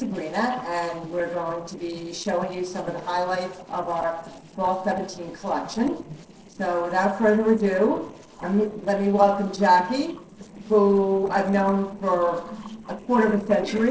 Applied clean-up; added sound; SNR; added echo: neural separator model SepFormer DNS4.